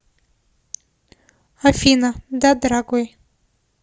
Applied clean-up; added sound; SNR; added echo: none; none; none; none.